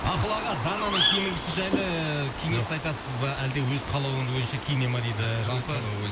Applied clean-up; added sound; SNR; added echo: none; Bird vocalization, bird call, bird song; 4 dB; none.